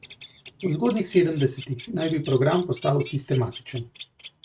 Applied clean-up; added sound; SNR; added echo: neural mask model RNNoise.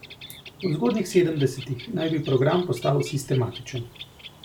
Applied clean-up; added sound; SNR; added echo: none; Bird; 17 dB; none.